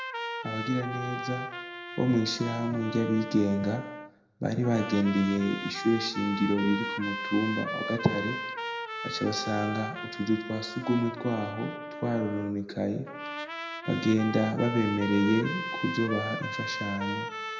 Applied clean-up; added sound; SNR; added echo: none; Trumpet; 7 dB; reverberation time 0.7 s.